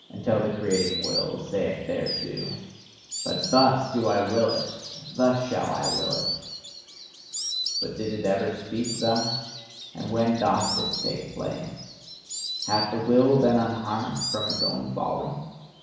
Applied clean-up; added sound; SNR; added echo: none; Insect; 7 dB; reverberation time 1.1 s.